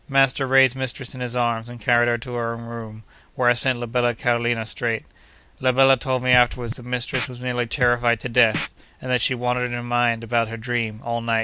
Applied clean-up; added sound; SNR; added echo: none; Scratching (performance technique); 11 dB; none.